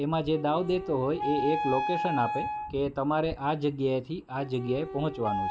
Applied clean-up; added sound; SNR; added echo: none; Wind instrument, woodwind instrument; 6 dB; none.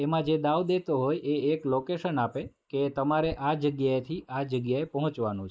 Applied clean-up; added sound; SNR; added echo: neural mask model Resemble Enhance denoiser.